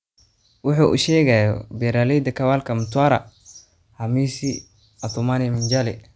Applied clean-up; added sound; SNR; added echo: none; none; none; none.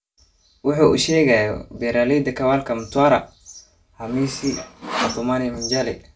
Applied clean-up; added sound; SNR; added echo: none; Sawing; 10 dB; reverberation time 0.2 s.